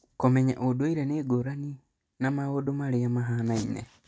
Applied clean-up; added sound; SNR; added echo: none; none; none; none.